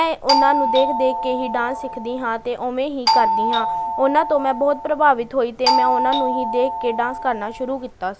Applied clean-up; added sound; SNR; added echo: none; Doorbell; 1 dB; none.